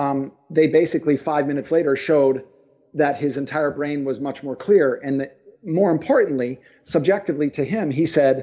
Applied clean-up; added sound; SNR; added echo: none; none; none; reverberation time 0.5 s.